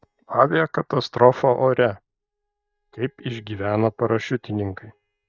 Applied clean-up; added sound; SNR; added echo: neural mask model DeepFilterNet 3.